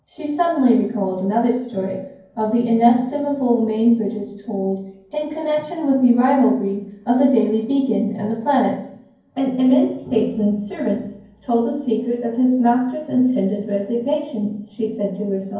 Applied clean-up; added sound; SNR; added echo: none; none; none; reverberation time 0.9 s.